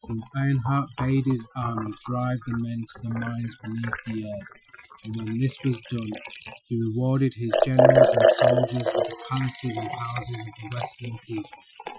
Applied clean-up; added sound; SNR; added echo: classical method Wiener filter.